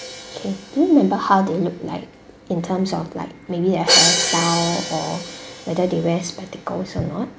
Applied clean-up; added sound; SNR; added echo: none; Crash cymbal; 4 dB; none.